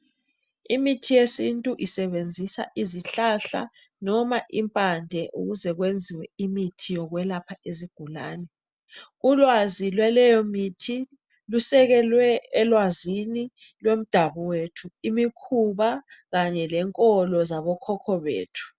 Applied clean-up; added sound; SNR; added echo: none; none; none; none.